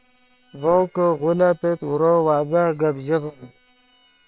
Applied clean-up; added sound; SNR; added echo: neural separator model SepFormer WHAM!.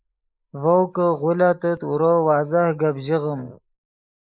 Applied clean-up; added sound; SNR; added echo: neural mask model Resemble Enhance denoiser.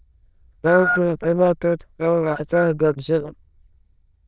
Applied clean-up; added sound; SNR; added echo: neural diffusion model UNIVERSE++.